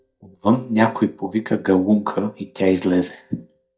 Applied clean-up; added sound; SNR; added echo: neural mask model DeepFilterNet 3.